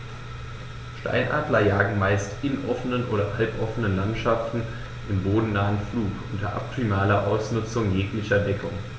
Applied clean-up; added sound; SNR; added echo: none; none; none; none.